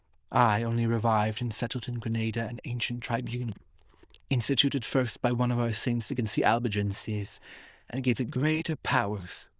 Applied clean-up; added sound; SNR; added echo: neural diffusion model UNIVERSE++.